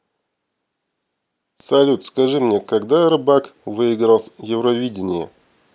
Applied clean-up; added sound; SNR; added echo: none; none; none; none.